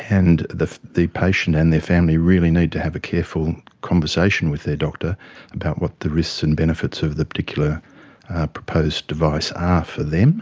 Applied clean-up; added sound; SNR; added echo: none; none; none; none.